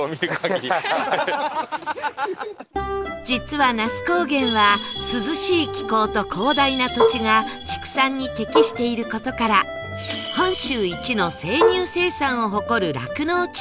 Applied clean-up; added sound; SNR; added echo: none; Marimba, xylophone; 1 dB; none.